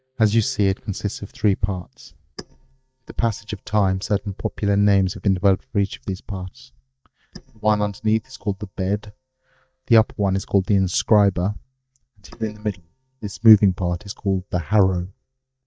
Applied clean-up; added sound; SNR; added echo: neural mask model DeepFilterNet 3.